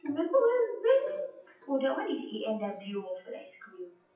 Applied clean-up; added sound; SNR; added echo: classical method WPE with log-MMSE.